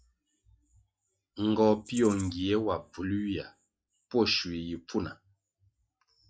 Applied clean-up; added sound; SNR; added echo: classical method log-MMSE.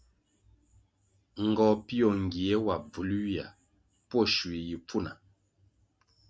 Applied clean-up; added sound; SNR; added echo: none; none; none; none.